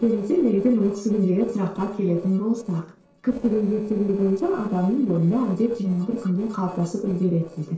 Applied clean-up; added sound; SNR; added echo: neural separator model SepFormer DNS4.